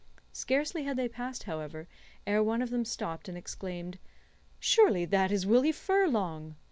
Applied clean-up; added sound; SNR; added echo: none; none; none; none.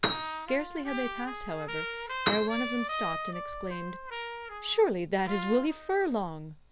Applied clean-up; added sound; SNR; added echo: none; Piano + Trumpet; 4 dB; none.